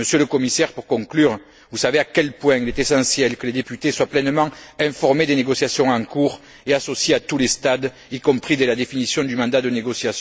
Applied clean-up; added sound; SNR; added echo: none; none; none; none.